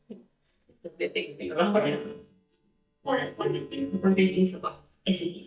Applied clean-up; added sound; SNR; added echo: neural mask model DeepFilterNet 3.